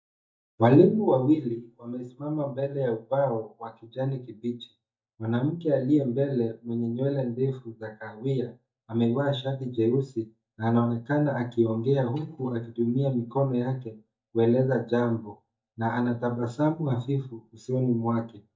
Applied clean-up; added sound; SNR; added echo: neural mask model DeepFilterNet 3.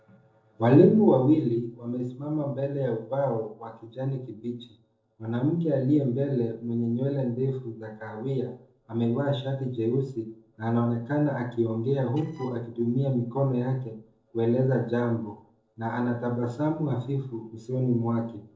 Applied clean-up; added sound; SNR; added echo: neural separator model SepFormer DNS4.